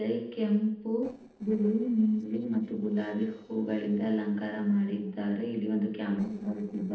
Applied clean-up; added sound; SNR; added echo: neural separator model SepFormer DNS4.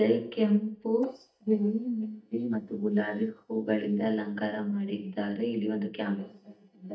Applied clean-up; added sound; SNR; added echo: neural mask model DeepFilterNet 3.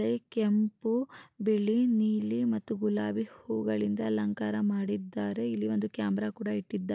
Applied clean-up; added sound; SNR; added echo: none; none; none; none.